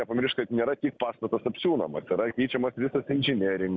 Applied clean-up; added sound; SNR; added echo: none; none; none; none.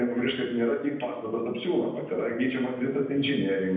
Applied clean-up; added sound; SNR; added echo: none; none; none; reverberation time 0.9 s.